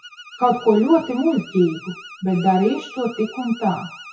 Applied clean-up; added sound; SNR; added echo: classical method WPE with log-MMSE.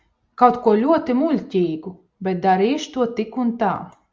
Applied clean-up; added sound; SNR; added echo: none; none; none; none.